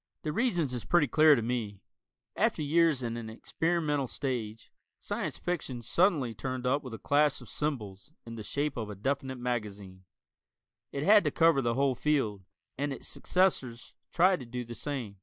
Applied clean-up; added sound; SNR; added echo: neural mask model Resemble Enhance denoiser.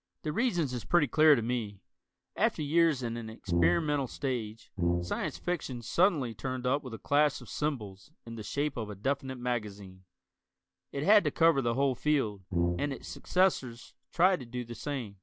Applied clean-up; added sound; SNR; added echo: none; Brass instrument; 3 dB; none.